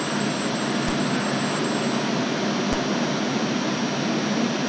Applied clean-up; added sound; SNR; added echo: none; Fireworks + Telephone; 17 dB; none.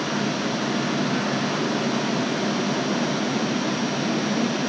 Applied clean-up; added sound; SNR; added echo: none; none; none; none.